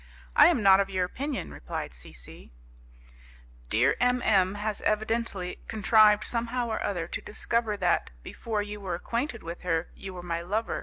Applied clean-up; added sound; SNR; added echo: none; none; none; none.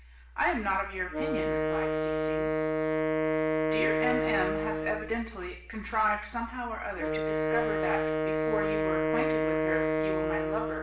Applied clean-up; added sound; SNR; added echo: none; Wind instrument, woodwind instrument; -4 dB; reverberation time 0.5 s.